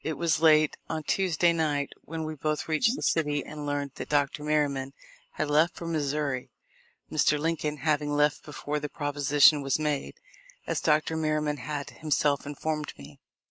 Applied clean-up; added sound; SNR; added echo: neural mask model Resemble Enhance denoiser.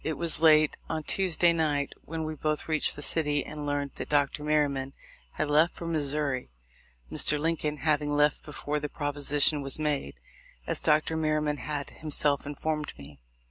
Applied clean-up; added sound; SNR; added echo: none; none; none; none.